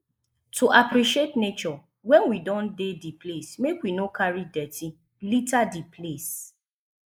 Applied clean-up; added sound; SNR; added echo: neural mask model Resemble Enhance denoiser.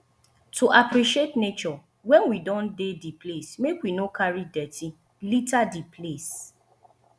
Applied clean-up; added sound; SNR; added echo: none; Snare drum; 19 dB; none.